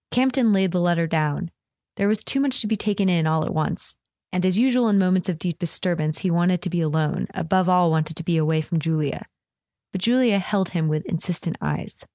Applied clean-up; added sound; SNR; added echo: none; none; none; none.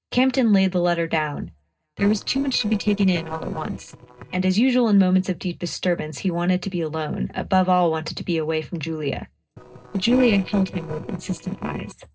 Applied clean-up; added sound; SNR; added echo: neural separator model SepFormer DNS4.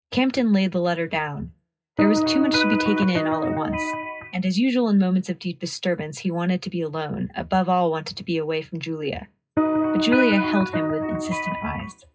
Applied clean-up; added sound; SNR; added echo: classical method WPE with log-MMSE.